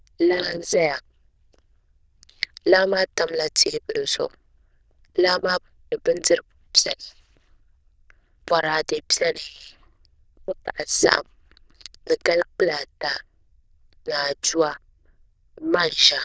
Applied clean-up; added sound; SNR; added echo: neural diffusion model UNIVERSE++.